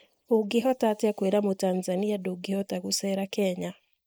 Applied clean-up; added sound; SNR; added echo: neural mask model Resemble Enhance denoiser.